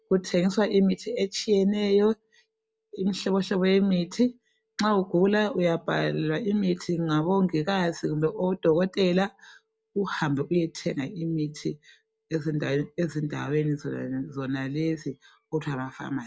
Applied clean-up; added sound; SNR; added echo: none; none; none; none.